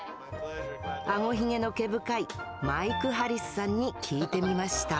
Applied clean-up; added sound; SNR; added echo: none; Snare drum; 18 dB; none.